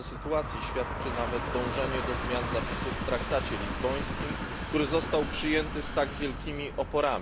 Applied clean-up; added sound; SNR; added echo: none; Train; 2 dB; none.